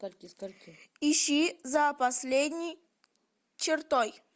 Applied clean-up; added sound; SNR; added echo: none; none; none; none.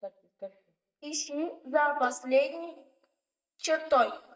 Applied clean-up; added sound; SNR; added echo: neural mask model DeepFilterNet 3.